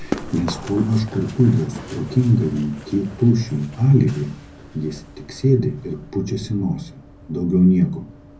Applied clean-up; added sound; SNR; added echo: none; Run; 16 dB; reverberation time 0.4 s.